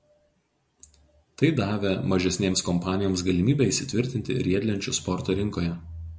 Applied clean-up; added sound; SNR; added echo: none; none; none; none.